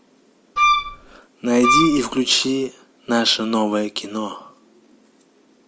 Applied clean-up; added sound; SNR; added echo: none; Wind instrument, woodwind instrument; -3 dB; none.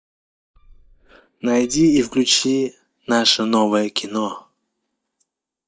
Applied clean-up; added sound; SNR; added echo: neural mask model DeepFilterNet 3.